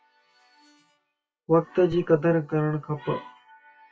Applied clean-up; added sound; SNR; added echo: classical method WPE with log-MMSE.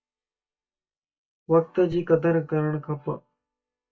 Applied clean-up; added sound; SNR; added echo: neural mask model DeepFilterNet 3.